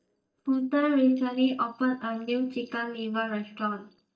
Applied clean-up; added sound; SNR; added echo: neural mask model DeepFilterNet 3.